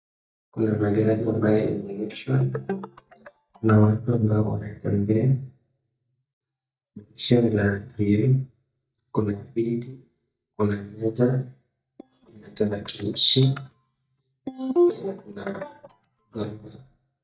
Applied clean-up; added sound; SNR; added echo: neural mask model DeepFilterNet 3.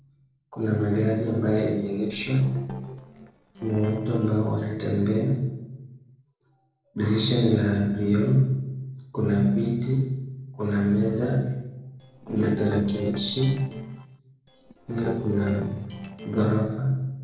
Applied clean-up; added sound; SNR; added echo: neural separator model SepFormer DNS4.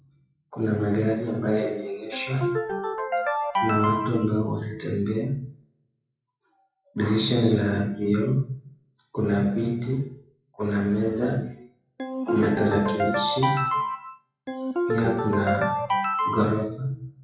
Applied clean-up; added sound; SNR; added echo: classical method WPE with log-MMSE.